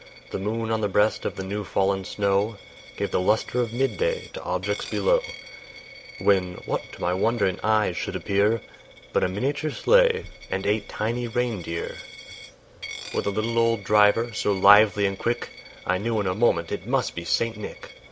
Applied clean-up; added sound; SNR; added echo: none; Coin (dropping); 19 dB; none.